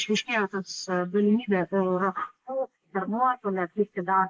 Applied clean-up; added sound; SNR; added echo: neural mask model Resemble Enhance denoiser.